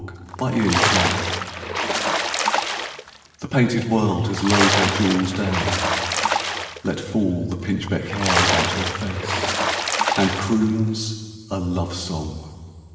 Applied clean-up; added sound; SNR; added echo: none; Splash, splatter; 0 dB; reverberation time 2.3 s.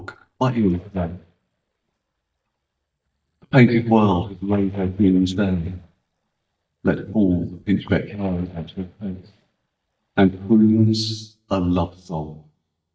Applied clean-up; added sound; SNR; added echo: neural mask model DeepFilterNet 3.